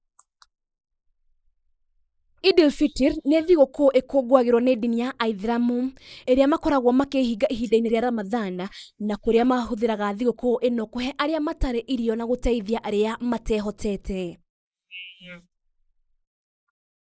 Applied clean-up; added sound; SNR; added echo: neural mask model Resemble Enhance denoiser.